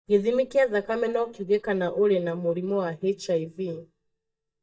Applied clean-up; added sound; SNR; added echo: neural mask model DeepFilterNet 3.